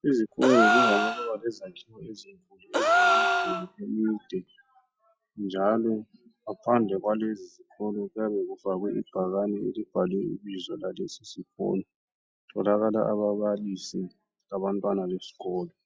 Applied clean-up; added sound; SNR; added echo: classical method log-MMSE.